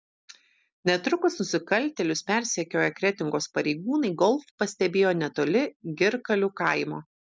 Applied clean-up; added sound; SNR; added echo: none; none; none; none.